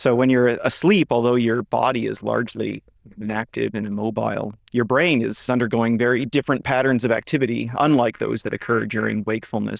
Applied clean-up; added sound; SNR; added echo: neural diffusion model UNIVERSE++.